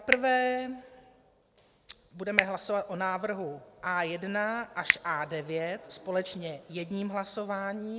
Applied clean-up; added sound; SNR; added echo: none; Finger snapping; 5 dB; none.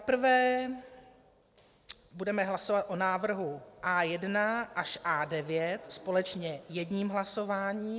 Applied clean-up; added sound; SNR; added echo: none; none; none; none.